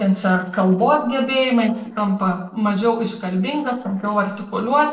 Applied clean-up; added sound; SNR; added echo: neural separator model SepFormer DNS4.